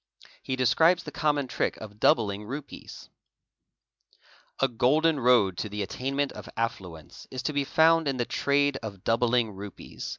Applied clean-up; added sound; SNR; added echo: none; none; none; none.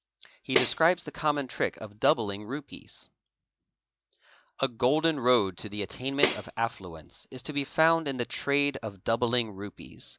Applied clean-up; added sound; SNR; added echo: none; Tambourine; -3 dB; none.